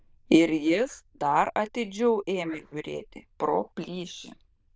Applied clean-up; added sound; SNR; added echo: neural diffusion model UNIVERSE++.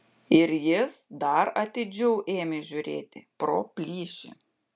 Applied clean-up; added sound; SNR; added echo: none; none; none; none.